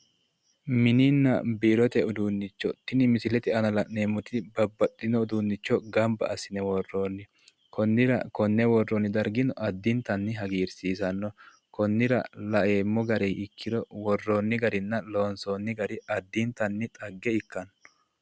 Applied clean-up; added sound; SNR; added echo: none; none; none; none.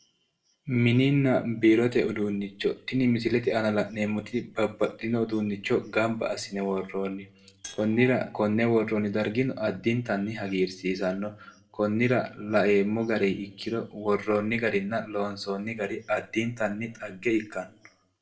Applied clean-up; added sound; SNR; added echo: neural separator model SepFormer DNS4.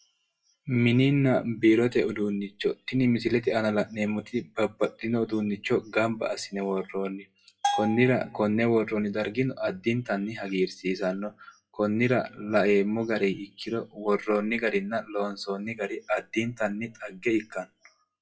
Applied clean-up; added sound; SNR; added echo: classical method WPE with log-MMSE.